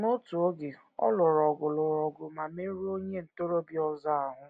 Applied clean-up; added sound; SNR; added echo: none; none; none; none.